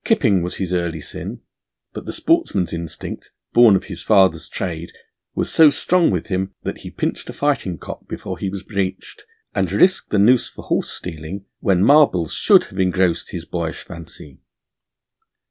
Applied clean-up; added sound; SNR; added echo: none; none; none; none.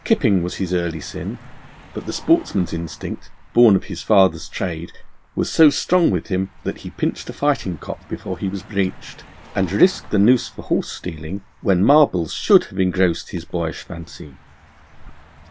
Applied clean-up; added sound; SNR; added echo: none; Car passing by; 18 dB; none.